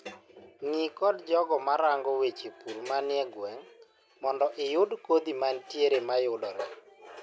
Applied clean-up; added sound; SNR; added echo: none; none; none; none.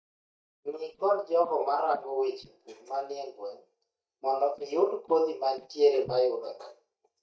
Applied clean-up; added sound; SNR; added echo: neural mask model DeepFilterNet 3.